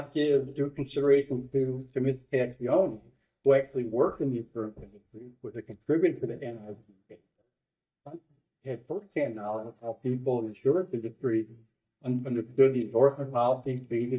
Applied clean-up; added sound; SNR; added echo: neural mask model DeepFilterNet 3.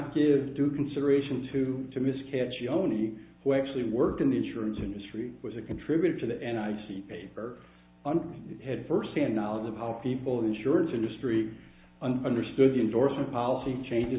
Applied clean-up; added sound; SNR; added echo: none; none; none; none.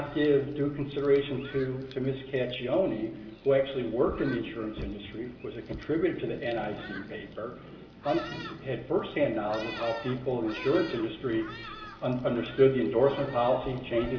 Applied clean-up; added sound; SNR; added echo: none; Thunderstorm; 17 dB; reverberation time 3.0 s.